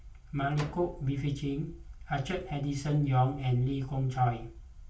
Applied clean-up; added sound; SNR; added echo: none; Slam; 18 dB; reverberation time 0.3 s.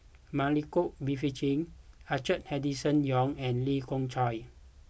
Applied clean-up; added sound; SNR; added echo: none; none; none; none.